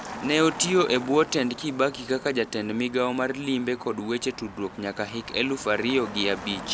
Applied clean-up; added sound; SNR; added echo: none; Motor vehicle (road); 14 dB; none.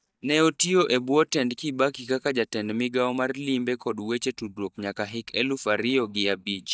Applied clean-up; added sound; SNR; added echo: neural mask model DeepFilterNet 3.